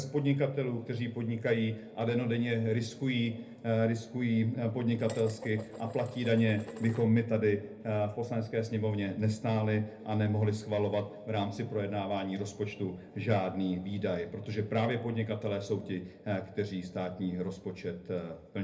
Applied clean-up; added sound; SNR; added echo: none; Dishes, pots, and pans; 16 dB; reverberation time 0.3 s.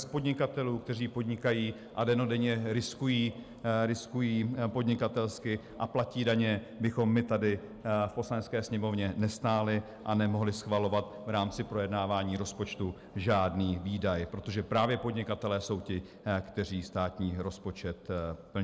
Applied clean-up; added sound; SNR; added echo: none; none; none; none.